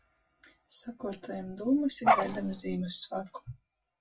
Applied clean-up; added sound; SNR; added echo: classical method WPE with log-MMSE.